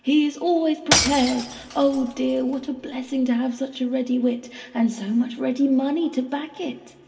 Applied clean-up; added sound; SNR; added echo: none; Shatter / Crushing; 4 dB; reverberation time 1.6 s.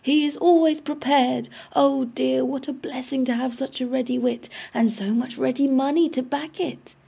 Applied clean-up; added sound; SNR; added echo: none; none; none; none.